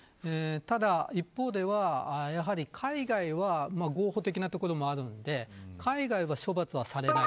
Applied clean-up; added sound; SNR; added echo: none; none; none; none.